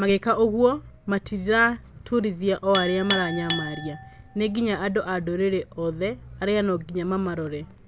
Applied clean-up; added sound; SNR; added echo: none; Chink, clink; 13 dB; none.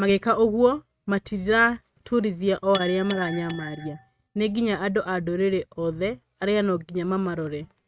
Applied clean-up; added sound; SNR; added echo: neural mask model RNNoise.